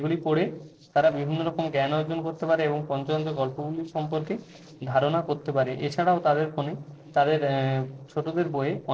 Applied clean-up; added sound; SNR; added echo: neural separator model SepFormer DNS4.